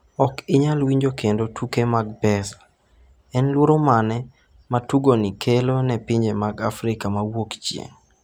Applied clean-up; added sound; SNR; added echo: none; none; none; none.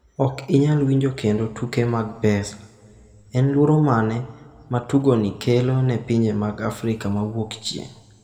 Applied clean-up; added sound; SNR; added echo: none; none; none; reverberation time 1.5 s.